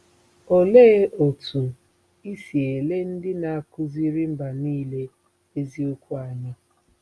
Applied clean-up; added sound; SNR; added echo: none; none; none; none.